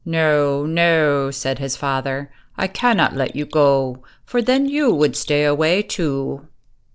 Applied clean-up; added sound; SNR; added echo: neural separator model SepFormer DNS4.